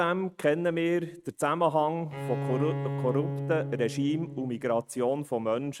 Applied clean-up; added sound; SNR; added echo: neural mask model RNNoise.